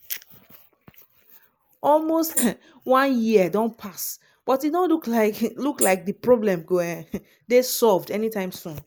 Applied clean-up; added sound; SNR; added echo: neural mask model Resemble Enhance denoiser.